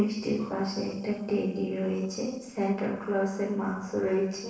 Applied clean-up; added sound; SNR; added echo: neural separator model SepFormer DNS4.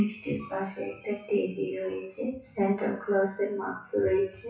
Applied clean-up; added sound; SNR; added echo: classical method WPE with log-MMSE.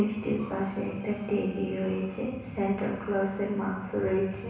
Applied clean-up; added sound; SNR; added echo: none; Organ; 20 dB; reverberation time 1.1 s.